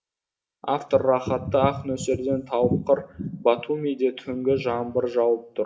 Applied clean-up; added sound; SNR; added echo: none; none; none; reverberation time 0.5 s.